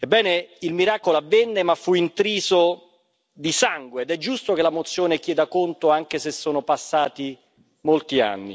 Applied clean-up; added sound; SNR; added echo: none; none; none; none.